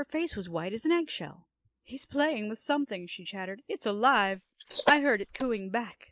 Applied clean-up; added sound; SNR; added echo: neural mask model Resemble Enhance denoiser.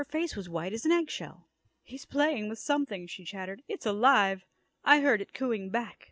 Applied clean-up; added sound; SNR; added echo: none; none; none; none.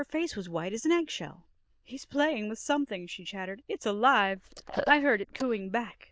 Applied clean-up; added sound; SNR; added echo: neural diffusion model UNIVERSE++.